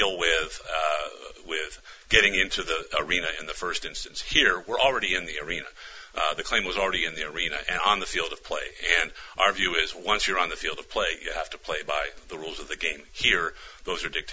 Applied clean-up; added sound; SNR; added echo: none; none; none; none.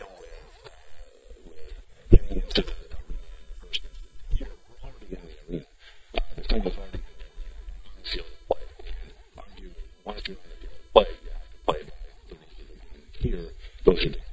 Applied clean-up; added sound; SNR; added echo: neural mask model DeepFilterNet 3.